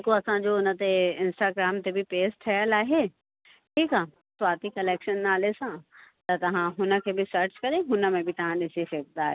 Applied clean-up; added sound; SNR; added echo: none; none; none; none.